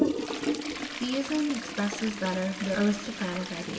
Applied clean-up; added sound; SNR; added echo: none; Toilet flush; 3 dB; reverberation time 3.0 s.